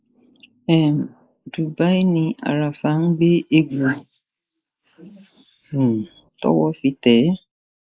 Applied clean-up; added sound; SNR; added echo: neural mask model Resemble Enhance denoiser.